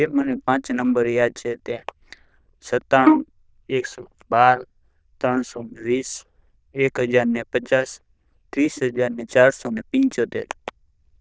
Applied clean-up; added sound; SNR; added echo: neural diffusion model UNIVERSE++.